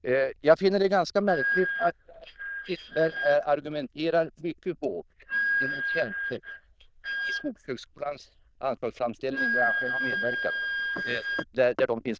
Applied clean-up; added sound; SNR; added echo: neural diffusion model UNIVERSE++.